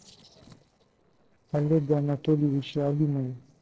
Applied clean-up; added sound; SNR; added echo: neural separator model SepFormer DNS4.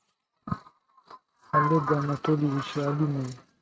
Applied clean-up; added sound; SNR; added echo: neural mask model RNNoise.